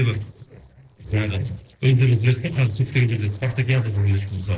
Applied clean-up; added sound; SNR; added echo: neural separator model SepFormer DNS4.